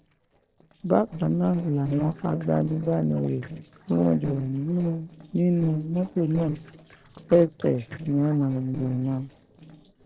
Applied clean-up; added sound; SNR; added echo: neural separator model SepFormer DNS4.